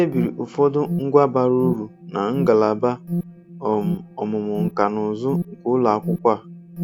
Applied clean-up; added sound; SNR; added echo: none; Alarm; 8 dB; none.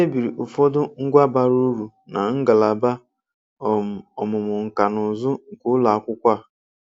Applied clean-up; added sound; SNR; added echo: none; none; none; none.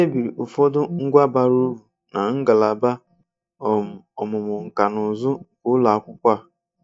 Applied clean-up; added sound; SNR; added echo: neural mask model DeepFilterNet 3.